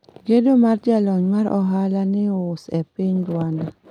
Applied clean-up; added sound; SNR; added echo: none; none; none; none.